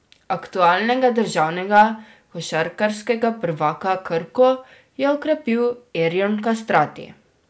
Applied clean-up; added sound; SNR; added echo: none; none; none; none.